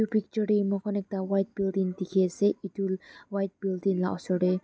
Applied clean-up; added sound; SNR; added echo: none; none; none; none.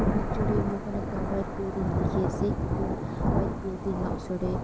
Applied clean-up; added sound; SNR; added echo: none; Thunder / Rain; -4 dB; none.